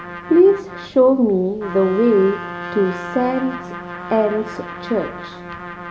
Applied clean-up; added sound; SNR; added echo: none; Trumpet; 13 dB; none.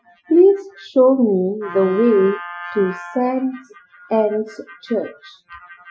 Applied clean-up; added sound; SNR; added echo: classical method Wiener filter.